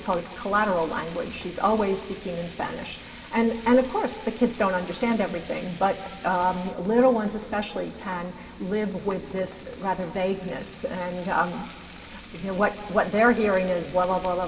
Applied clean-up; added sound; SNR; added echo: none; Frying (food); 16 dB; reverberation time 1.6 s.